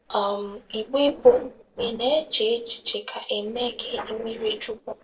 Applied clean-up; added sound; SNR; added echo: neural separator model SepFormer DNS4.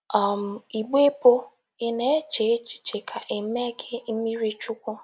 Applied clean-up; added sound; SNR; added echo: none; none; none; none.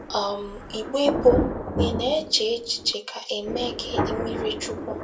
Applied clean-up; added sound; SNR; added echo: none; Thunder; 3 dB; reverberation time 0.2 s.